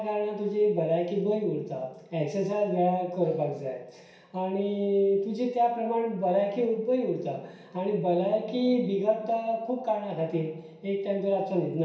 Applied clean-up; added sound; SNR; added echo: none; none; none; reverberation time 0.6 s.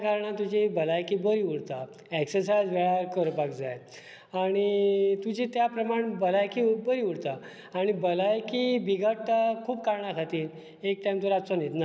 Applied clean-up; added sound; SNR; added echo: none; none; none; none.